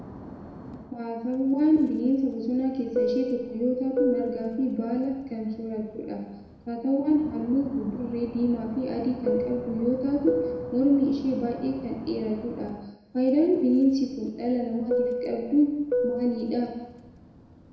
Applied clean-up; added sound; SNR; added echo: none; Fixed-wing aircraft, airplane; 8 dB; reverberation time 1.0 s.